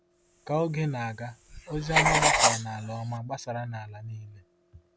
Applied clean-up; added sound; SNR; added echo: none; Writing; -3 dB; none.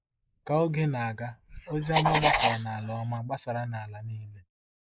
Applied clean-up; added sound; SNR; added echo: neural mask model Resemble Enhance denoiser.